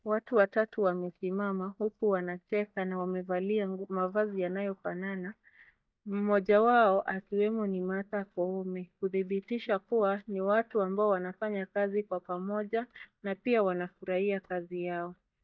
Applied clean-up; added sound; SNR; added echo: neural mask model DeepFilterNet 3.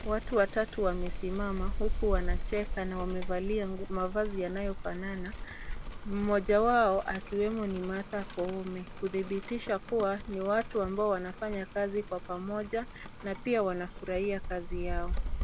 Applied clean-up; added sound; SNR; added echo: none; Rain; 4 dB; none.